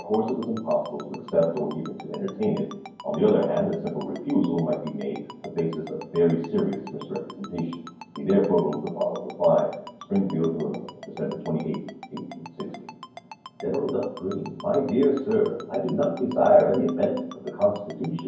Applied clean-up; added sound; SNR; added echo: none; Ringtone; 19 dB; reverberation time 0.9 s.